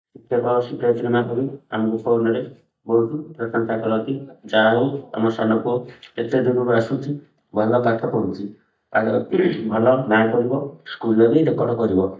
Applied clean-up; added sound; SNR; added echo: neural mask model DeepFilterNet 3.